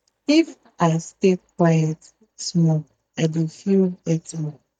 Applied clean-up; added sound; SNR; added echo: neural mask model DeepFilterNet 3.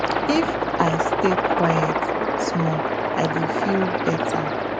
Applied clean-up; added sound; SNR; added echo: none; Aircraft; -3 dB; none.